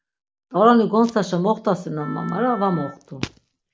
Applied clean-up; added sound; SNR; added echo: none; Wind instrument, woodwind instrument; 17 dB; none.